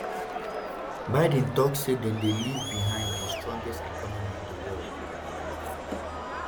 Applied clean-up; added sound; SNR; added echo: none; Crowd; 4 dB; none.